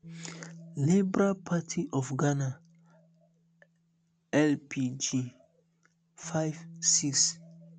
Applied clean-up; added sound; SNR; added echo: none; Bass guitar; 20 dB; none.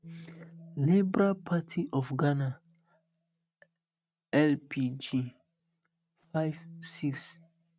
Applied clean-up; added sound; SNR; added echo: neural mask model RNNoise.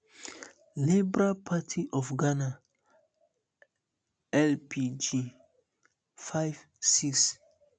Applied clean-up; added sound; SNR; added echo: none; none; none; none.